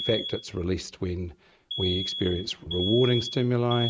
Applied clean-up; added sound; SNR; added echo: neural mask model RNNoise.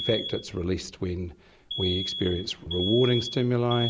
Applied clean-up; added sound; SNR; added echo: none; Alarm; 8 dB; none.